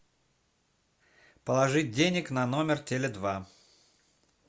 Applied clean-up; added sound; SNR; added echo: none; none; none; none.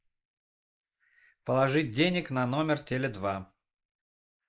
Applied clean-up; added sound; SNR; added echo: neural mask model Resemble Enhance denoiser.